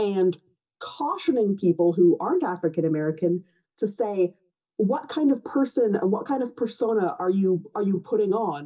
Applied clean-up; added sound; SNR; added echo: none; none; none; reverberation time 0.2 s.